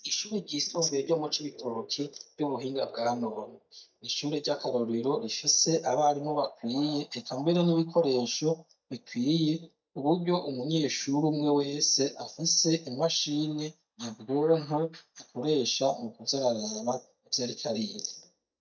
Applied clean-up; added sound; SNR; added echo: neural mask model DeepFilterNet 3.